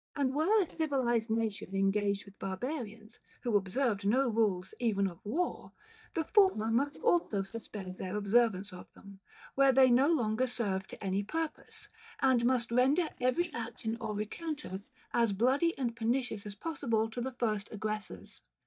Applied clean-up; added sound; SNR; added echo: neural mask model DeepFilterNet 3.